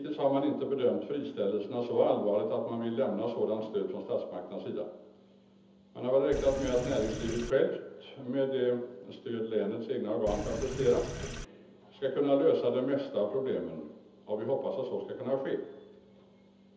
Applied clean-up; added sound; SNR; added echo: none; Sink (filling or washing); 7 dB; reverberation time 0.7 s.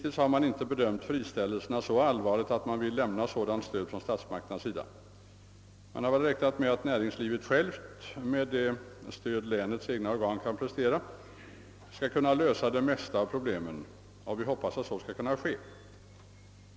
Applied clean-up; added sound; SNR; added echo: none; none; none; none.